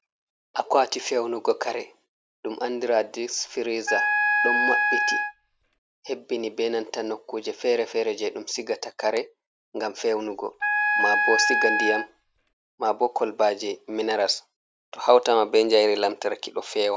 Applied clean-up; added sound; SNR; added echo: none; Wind instrument, woodwind instrument; -2 dB; none.